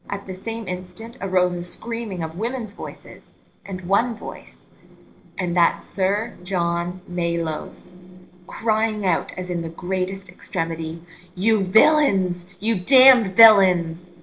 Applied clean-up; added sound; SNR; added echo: neural separator model SepFormer DNS4.